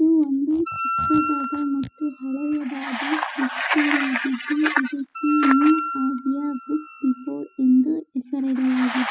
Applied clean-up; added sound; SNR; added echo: classical method spectral subtraction.